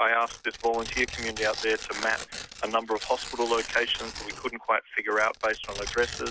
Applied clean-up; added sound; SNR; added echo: none; Tearing; 11 dB; none.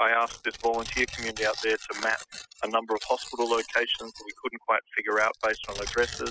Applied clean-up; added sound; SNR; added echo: classical method spectral subtraction.